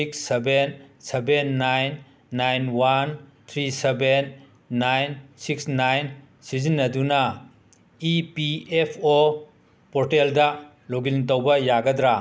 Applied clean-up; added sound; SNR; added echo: none; none; none; none.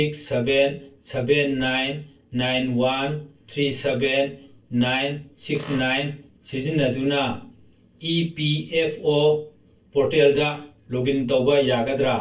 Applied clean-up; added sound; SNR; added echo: neural separator model SepFormer DNS4.